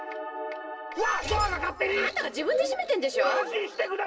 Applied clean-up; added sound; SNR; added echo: none; none; none; reverberation time 2.6 s.